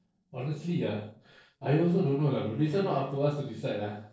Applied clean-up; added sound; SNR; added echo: neural separator model SepFormer DNS4.